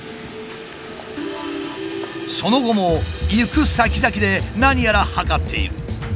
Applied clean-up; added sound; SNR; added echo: none; none; none; none.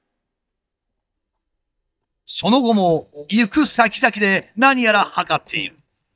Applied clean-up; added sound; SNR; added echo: neural mask model DeepFilterNet 3.